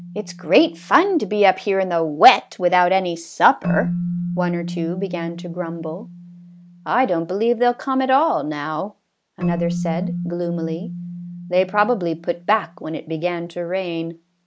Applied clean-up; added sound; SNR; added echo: none; Keyboard (musical); 9 dB; none.